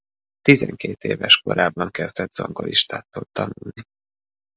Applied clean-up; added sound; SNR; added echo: none; none; none; none.